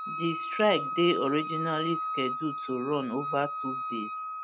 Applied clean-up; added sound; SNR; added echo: none; Wind instrument, woodwind instrument; 4 dB; none.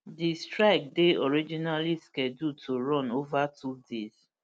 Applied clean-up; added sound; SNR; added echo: none; none; none; none.